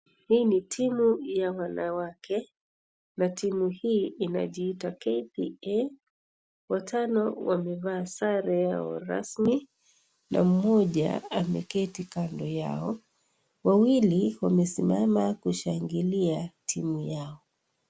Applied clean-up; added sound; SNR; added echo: none; none; none; none.